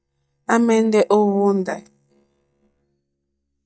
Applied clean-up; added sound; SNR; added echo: neural mask model DeepFilterNet 3.